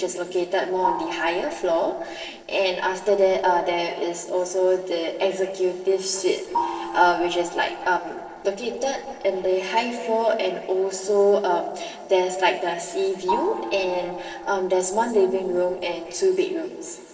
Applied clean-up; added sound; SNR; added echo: neural separator model SepFormer DNS4.